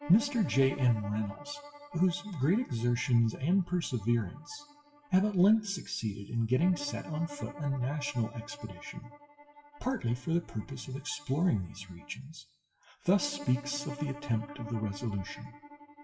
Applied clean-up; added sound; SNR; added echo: classical method WPE with log-MMSE.